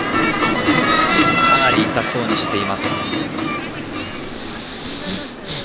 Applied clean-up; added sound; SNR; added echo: none; Respiratory sounds; 14 dB; none.